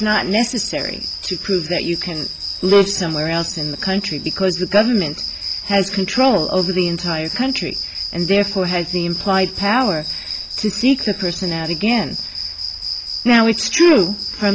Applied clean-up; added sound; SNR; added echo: none; Cricket; 8 dB; none.